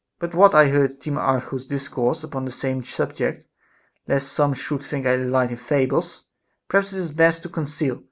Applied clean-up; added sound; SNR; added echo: none; none; none; none.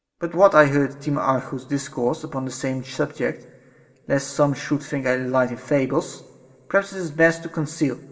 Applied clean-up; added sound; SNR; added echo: none; none; none; reverberation time 1.8 s.